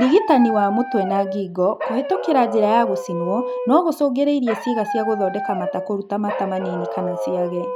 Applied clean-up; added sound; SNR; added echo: none; Dog; 6 dB; none.